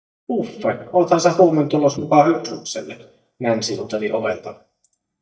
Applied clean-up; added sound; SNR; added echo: neural mask model DeepFilterNet 3.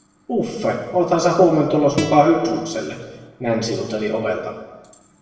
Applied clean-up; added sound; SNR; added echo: none; Acoustic guitar; 17 dB; reverberation time 1.1 s.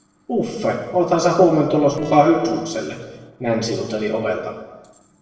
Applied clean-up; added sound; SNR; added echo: neural separator model SepFormer DNS4.